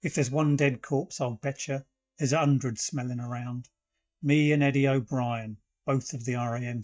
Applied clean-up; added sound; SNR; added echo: neural mask model DeepFilterNet 3.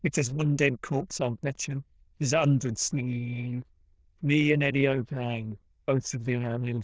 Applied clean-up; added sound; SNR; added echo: neural diffusion model UNIVERSE++.